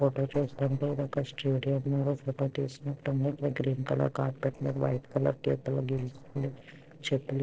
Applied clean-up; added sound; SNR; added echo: neural separator model SepFormer DNS4.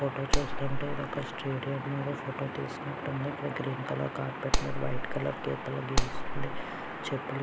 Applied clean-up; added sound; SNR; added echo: none; Clapping; -4 dB; none.